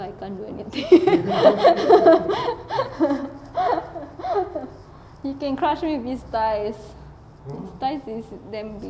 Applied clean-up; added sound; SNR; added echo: none; none; none; none.